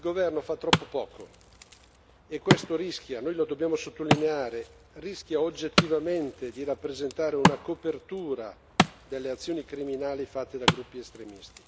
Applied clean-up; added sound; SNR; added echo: none; Wood; 0 dB; none.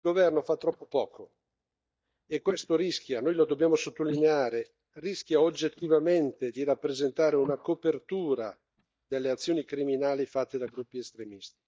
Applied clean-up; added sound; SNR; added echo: neural mask model DeepFilterNet 3.